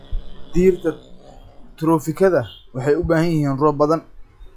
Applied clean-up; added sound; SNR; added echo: classical method log-MMSE.